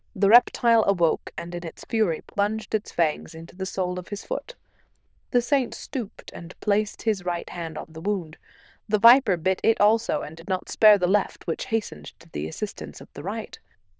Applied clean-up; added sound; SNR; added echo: neural diffusion model UNIVERSE++.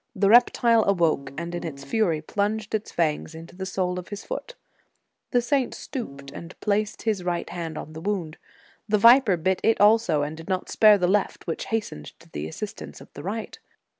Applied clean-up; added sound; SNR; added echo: none; Piano; 14 dB; none.